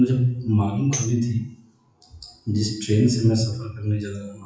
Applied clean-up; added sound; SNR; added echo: classical method WPE with log-MMSE.